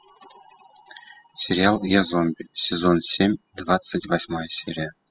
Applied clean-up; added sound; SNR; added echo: classical method spectral subtraction.